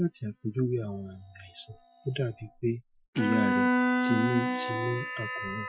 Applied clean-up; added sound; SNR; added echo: classical method Wiener filter.